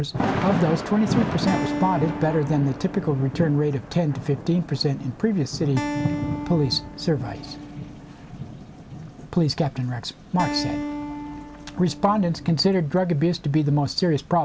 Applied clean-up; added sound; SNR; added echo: none; Thunder / Rain + Acoustic guitar; 7 dB; none.